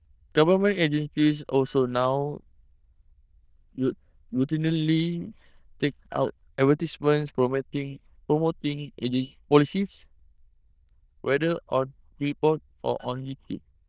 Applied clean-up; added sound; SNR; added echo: neural diffusion model UNIVERSE++.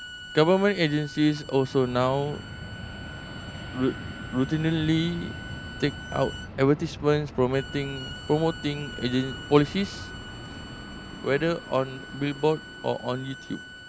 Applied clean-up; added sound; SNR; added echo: none; Bowed string instrument + Fixed-wing aircraft, airplane; 12 dB; none.